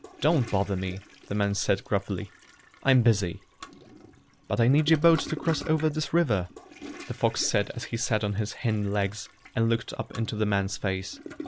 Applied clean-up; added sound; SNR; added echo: none; Toilet flush; 18 dB; none.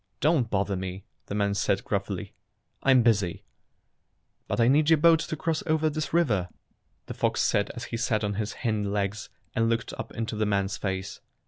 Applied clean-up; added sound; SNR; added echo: none; none; none; none.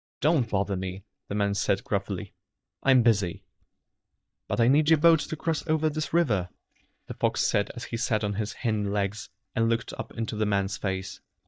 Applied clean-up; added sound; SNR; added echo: neural mask model DeepFilterNet 3.